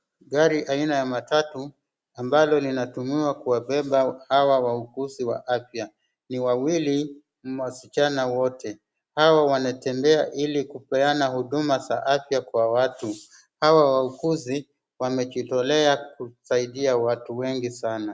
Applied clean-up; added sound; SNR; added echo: none; none; none; none.